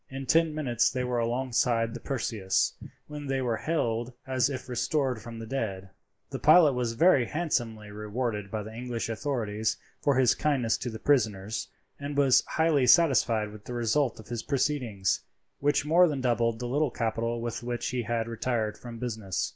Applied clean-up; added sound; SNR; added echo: neural mask model Resemble Enhance denoiser.